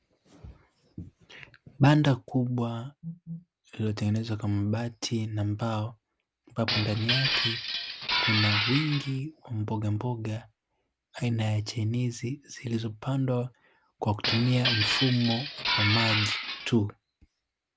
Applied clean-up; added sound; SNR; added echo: none; Glass; 0 dB; none.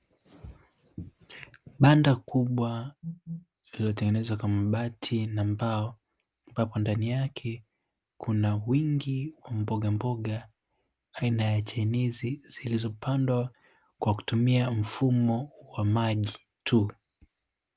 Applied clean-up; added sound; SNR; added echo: none; none; none; none.